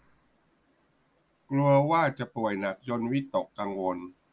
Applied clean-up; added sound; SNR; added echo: none; none; none; none.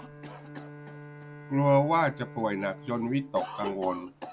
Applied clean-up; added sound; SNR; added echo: none; Cough + Bowed string instrument; 13 dB; none.